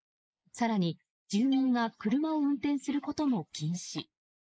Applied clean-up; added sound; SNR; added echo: neural mask model Resemble Enhance denoiser.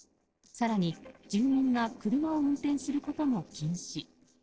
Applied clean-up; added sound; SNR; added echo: neural separator model SepFormer DNS4.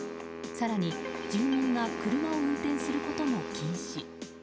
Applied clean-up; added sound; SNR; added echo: none; Wind instrument, woodwind instrument; 6 dB; none.